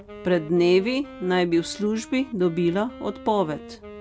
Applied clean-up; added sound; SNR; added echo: none; Wind instrument, woodwind instrument; 18 dB; none.